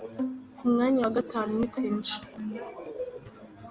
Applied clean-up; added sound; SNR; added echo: none; Bowed string instrument; 9 dB; none.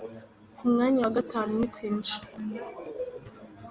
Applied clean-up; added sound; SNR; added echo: none; none; none; none.